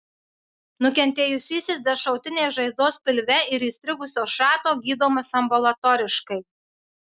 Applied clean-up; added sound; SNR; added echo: none; none; none; none.